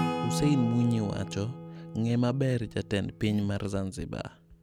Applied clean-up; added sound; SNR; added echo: none; Acoustic guitar / Strum; 7 dB; none.